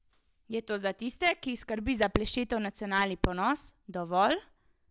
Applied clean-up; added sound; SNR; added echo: none; none; none; none.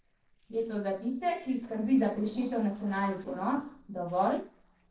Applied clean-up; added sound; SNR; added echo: neural separator model SepFormer DNS4.